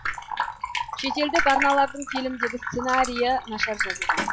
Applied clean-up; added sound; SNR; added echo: classical method log-MMSE.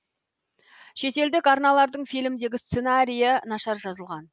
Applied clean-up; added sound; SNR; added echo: none; none; none; none.